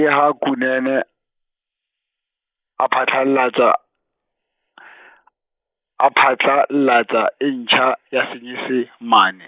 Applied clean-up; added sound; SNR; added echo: neural mask model Resemble Enhance denoiser.